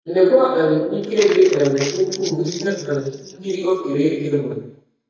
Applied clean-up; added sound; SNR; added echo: neural mask model DeepFilterNet 3.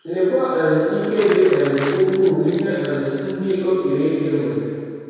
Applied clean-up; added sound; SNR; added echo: none; Crumpling, crinkling; 16 dB; reverberation time 2.2 s.